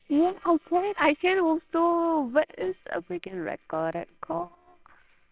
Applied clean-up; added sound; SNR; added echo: neural separator model SepFormer WHAMR!.